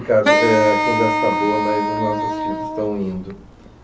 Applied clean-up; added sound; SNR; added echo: none; Wind instrument, woodwind instrument; -1 dB; none.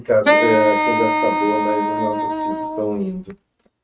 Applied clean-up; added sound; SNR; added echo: neural mask model RNNoise.